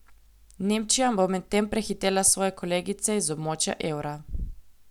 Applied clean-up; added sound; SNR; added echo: none; none; none; none.